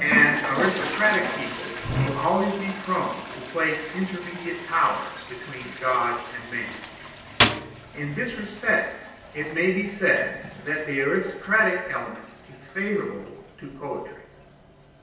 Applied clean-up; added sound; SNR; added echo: none; Toilet flush; 7 dB; reverberation time 0.9 s.